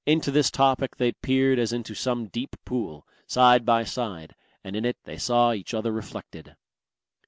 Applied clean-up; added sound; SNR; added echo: none; none; none; none.